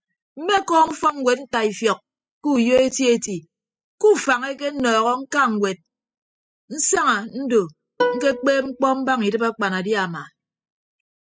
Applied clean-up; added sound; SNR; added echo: classical method spectral subtraction.